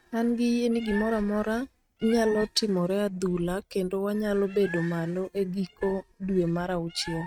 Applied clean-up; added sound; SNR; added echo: neural mask model RNNoise.